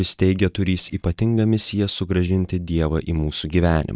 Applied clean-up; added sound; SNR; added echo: neural mask model DeepFilterNet 3.